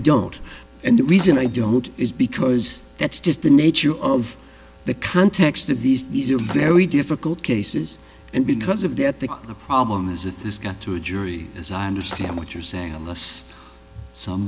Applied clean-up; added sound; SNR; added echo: none; Shatter; 16 dB; none.